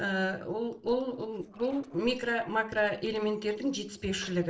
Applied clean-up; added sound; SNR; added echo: neural separator model SepFormer DNS4.